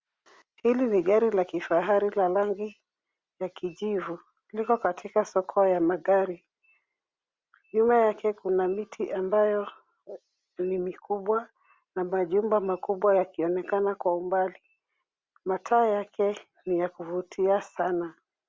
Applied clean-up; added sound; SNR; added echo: none; none; none; none.